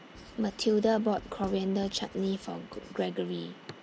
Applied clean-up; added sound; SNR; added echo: none; Writing; 20 dB; none.